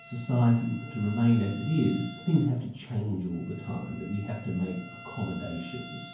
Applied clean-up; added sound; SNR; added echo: none; Bowed string instrument; 18 dB; reverberation time 0.9 s.